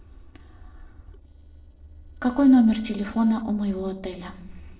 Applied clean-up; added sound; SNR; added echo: neural separator model SepFormer DNS4.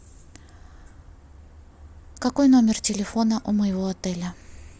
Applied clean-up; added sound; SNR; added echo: none; none; none; none.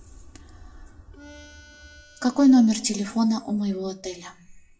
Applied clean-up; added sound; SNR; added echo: classical method WPE with log-MMSE.